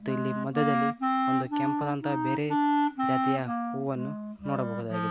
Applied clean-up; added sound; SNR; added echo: none; Wind instrument, woodwind instrument; -4 dB; none.